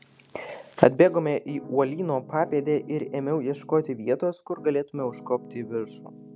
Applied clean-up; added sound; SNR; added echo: none; Piano; 18 dB; none.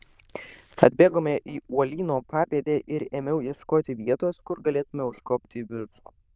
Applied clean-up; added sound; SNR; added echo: neural diffusion model UNIVERSE++.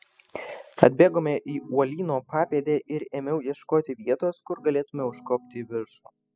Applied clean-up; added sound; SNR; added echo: classical method spectral subtraction.